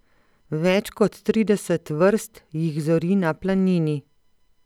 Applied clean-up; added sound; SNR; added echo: none; none; none; none.